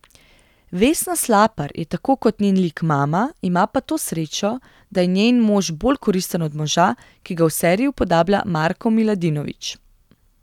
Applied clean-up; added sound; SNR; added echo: none; none; none; none.